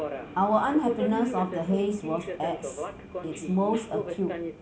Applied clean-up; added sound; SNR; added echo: none; Subway, metro, underground; 6 dB; none.